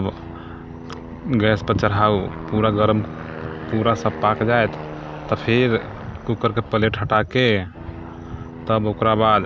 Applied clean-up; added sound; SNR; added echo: none; Aircraft; 12 dB; none.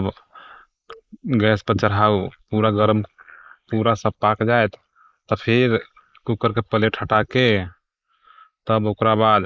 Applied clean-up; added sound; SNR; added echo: neural mask model Resemble Enhance denoiser.